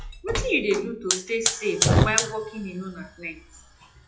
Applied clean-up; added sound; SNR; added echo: classical method WPE with log-MMSE.